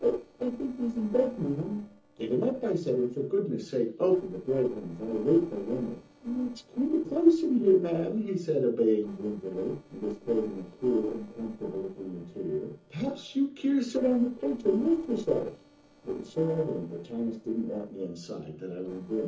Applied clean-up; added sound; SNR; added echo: neural separator model SepFormer DNS4.